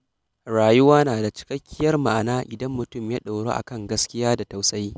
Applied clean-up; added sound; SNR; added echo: none; none; none; none.